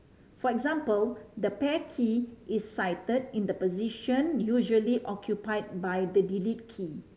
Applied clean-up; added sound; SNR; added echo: none; none; none; none.